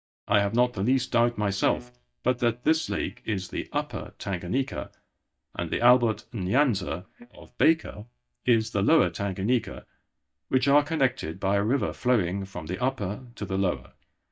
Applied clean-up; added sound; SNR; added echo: neural mask model DeepFilterNet 3.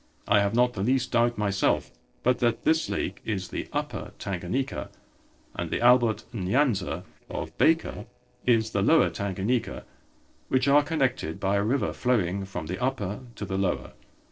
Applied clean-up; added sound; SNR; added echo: neural separator model SepFormer DNS4.